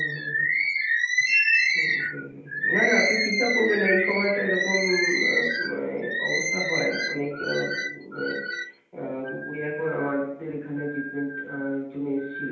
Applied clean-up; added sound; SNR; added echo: none; Bird; -2 dB; reverberation time 0.9 s.